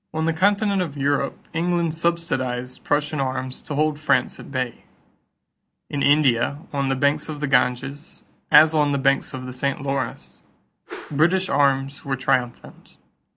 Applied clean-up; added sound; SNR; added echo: none; Whoosh, swoosh, swish; 16 dB; none.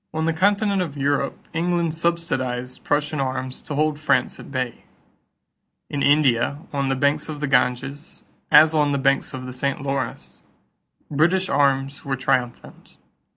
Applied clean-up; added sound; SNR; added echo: none; none; none; none.